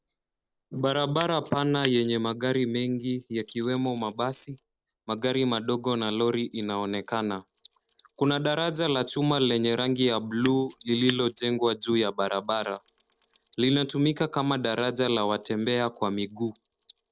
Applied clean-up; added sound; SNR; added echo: neural separator model SepFormer DNS4.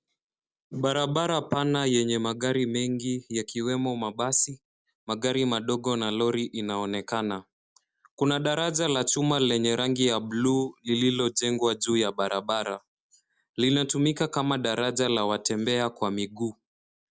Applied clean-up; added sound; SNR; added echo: none; none; none; none.